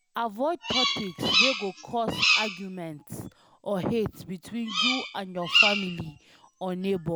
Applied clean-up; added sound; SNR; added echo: none; Bird vocalization, bird call, bird song; -2 dB; none.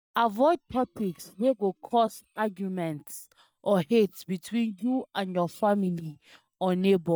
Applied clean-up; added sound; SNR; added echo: neural mask model DeepFilterNet 3.